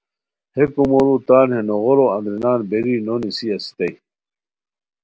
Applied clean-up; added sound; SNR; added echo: none; none; none; none.